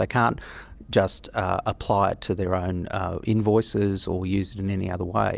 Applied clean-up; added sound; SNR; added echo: none; none; none; none.